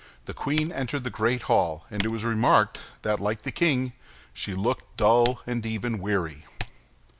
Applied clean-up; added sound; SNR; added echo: none; Typing; 15 dB; none.